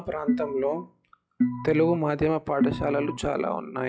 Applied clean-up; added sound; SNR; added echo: classical method log-MMSE.